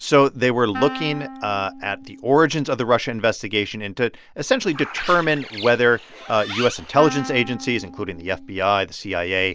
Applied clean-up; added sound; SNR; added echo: none; Wind instrument, woodwind instrument + Bird; 14 dB; none.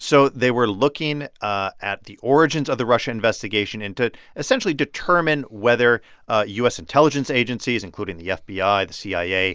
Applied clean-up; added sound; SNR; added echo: none; none; none; none.